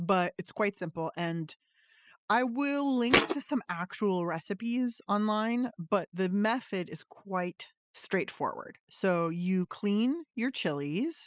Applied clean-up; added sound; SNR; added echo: classical method spectral subtraction.